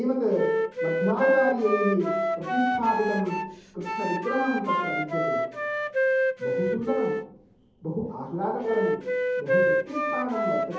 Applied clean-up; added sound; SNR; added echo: none; Wind instrument, woodwind instrument; -2 dB; reverberation time 0.8 s.